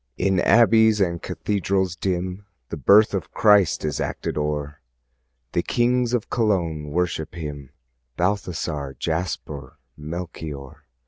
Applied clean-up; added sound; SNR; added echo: none; none; none; none.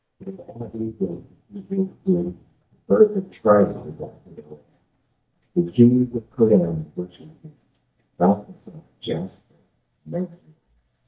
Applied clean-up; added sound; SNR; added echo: neural mask model DeepFilterNet 3.